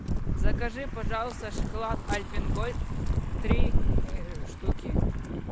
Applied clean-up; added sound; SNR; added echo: none; none; none; none.